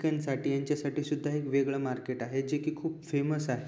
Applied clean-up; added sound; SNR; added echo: none; none; none; none.